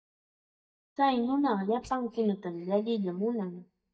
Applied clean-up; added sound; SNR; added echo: neural mask model DeepFilterNet 3.